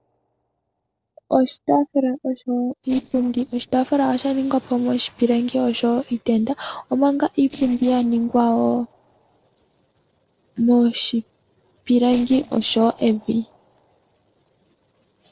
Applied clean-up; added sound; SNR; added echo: neural separator model SepFormer DNS4.